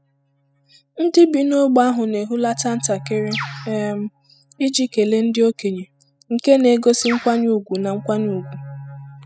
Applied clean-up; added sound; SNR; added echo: classical method spectral subtraction.